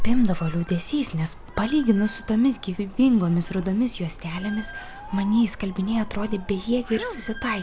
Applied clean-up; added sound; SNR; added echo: none; none; none; none.